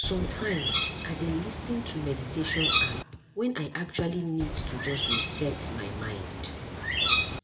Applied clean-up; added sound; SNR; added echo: none; Bird; -3 dB; reverberation time 1.0 s.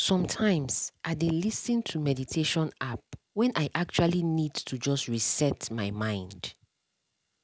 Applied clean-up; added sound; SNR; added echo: none; none; none; none.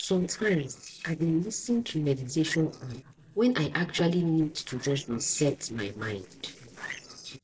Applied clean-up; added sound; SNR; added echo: neural separator model SepFormer DNS4.